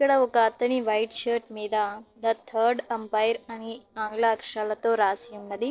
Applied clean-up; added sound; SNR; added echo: neural separator model SepFormer DNS4.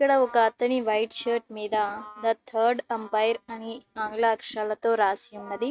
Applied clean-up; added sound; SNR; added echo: neural mask model RNNoise.